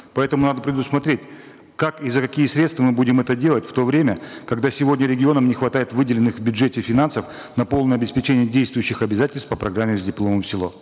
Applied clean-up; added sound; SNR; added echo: none; none; none; none.